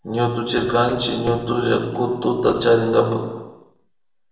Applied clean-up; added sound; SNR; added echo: none; none; none; reverberation time 1.0 s.